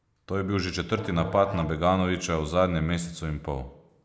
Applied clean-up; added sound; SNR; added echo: none; Musical instrument; 13 dB; none.